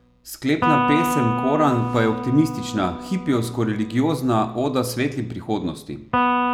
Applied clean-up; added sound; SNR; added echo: none; Electric guitar; 4 dB; none.